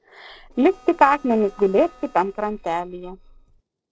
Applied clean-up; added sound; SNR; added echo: neural separator model SepFormer DNS4.